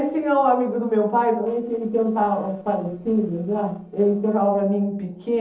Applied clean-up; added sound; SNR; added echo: neural separator model SepFormer DNS4.